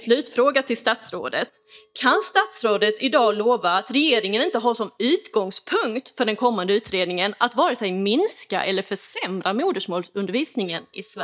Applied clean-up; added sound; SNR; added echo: neural mask model DeepFilterNet 3.